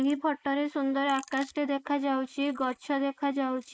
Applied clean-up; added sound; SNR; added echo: neural mask model Resemble Enhance denoiser.